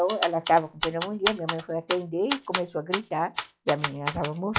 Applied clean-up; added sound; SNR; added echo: classical method log-MMSE.